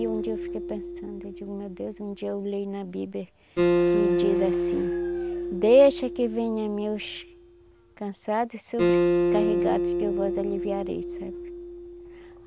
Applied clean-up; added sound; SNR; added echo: none; Acoustic guitar; -1 dB; none.